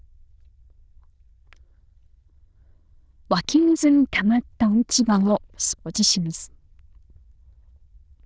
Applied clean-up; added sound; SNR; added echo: neural diffusion model UNIVERSE++.